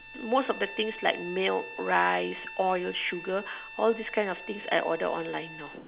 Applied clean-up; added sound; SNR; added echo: none; Bowed string instrument; 14 dB; none.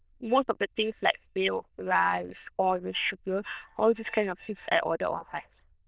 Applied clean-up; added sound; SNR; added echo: neural diffusion model UNIVERSE++.